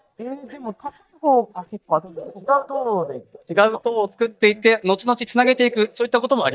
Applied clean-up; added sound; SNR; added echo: neural mask model DeepFilterNet 3.